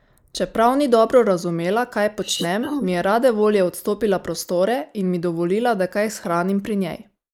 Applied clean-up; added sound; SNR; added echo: neural mask model Resemble Enhance denoiser.